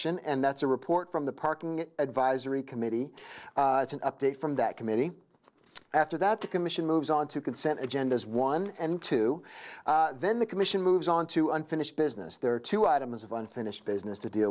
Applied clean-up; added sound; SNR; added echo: neural separator model SepFormer DNS4.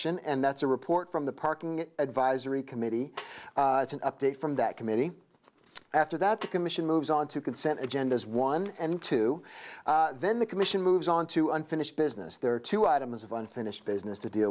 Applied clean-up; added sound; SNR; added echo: none; Snare drum; 19 dB; none.